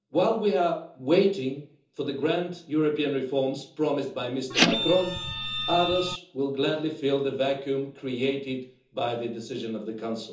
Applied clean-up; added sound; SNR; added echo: none; Printer; 0 dB; reverberation time 0.6 s.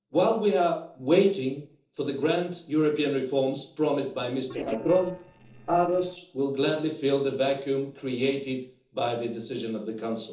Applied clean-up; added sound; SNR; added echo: neural separator model SepFormer DNS4.